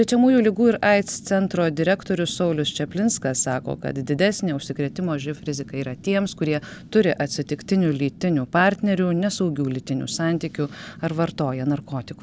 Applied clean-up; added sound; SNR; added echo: none; Fire; 19 dB; none.